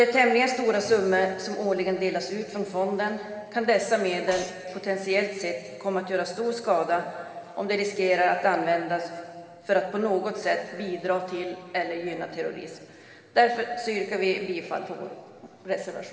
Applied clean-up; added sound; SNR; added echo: none; Cutlery, silverware; 20 dB; reverberation time 2.2 s.